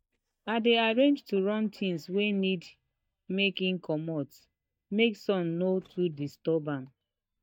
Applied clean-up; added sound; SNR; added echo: neural mask model DeepFilterNet 3.